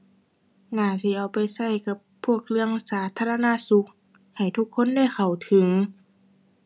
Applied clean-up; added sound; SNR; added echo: none; none; none; none.